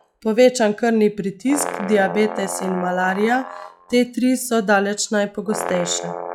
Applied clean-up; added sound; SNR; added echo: classical method log-MMSE.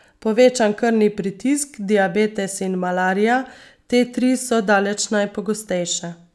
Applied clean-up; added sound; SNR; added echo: none; none; none; none.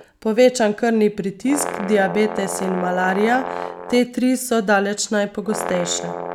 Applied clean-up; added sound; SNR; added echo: none; Brass instrument; 10 dB; none.